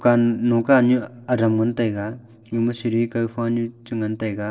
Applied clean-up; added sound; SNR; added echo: neural separator model SepFormer DNS4.